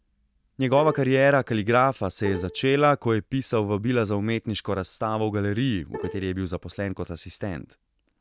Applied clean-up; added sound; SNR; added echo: none; Bowed string instrument; 14 dB; none.